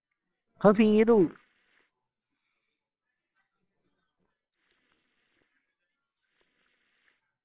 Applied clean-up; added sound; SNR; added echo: neural separator model SepFormer WHAMR!.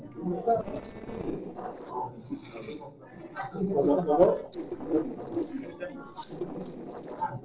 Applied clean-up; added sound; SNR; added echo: neural separator model SepFormer DNS4.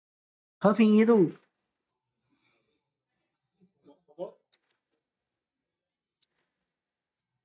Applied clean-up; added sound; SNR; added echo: neural mask model DeepFilterNet 3.